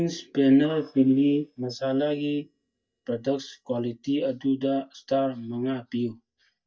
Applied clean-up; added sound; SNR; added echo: neural mask model DeepFilterNet 3.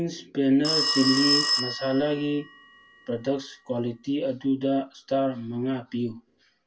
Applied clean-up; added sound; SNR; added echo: none; Telephone; 3 dB; reverberation time 0.1 s.